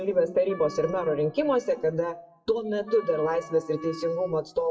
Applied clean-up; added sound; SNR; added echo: classical method WPE with log-MMSE.